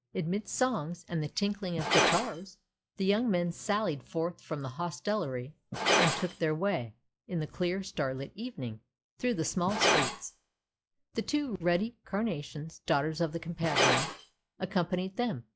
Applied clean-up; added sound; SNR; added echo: classical method log-MMSE.